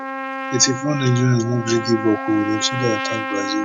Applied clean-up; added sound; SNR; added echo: none; Trumpet; 7 dB; none.